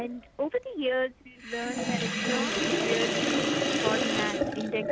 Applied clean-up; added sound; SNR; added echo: none; Sink (filling or washing); -3 dB; none.